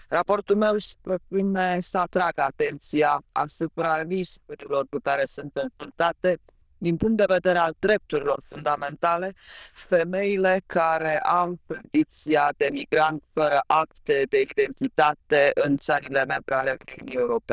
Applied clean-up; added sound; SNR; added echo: neural diffusion model UNIVERSE++.